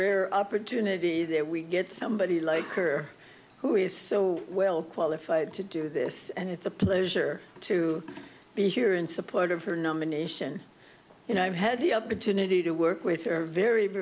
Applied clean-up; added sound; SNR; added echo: none; none; none; none.